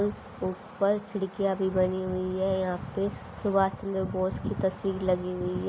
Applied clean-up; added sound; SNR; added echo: none; none; none; none.